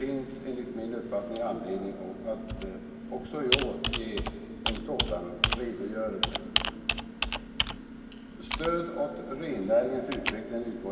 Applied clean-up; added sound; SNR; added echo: none; Computer keyboard; 1 dB; reverberation time 2.6 s.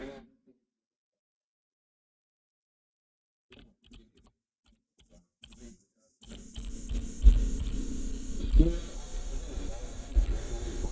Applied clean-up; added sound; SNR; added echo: neural mask model DeepFilterNet 3.